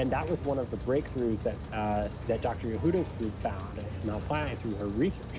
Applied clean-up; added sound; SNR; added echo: none; Rain; 6 dB; none.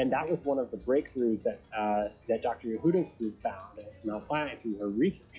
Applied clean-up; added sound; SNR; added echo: classical method log-MMSE.